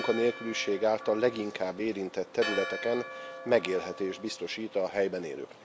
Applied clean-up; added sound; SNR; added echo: none; Church bell; 11 dB; none.